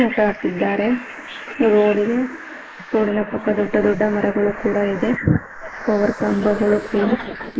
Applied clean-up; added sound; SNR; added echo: neural mask model Resemble Enhance denoiser.